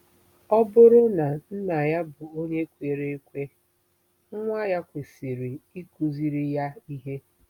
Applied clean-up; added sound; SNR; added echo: none; none; none; none.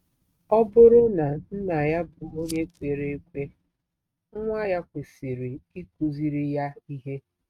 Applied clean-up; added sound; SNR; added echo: neural mask model RNNoise.